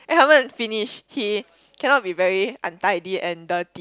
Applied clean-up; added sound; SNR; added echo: none; none; none; none.